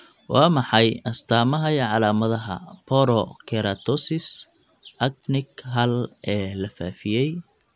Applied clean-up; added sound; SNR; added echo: none; none; none; none.